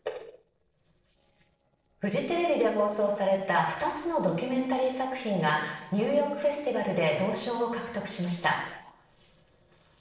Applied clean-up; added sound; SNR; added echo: neural separator model SepFormer DNS4.